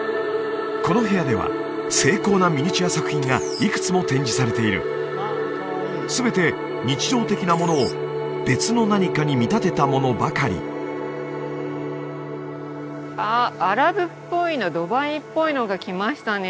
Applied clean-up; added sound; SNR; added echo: none; none; none; none.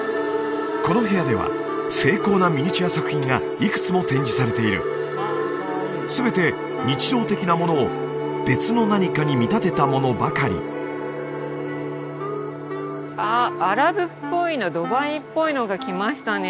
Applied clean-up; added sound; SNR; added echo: none; Wind instrument, woodwind instrument; 11 dB; none.